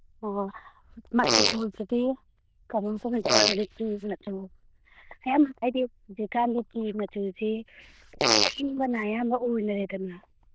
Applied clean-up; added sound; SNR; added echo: neural diffusion model UNIVERSE++.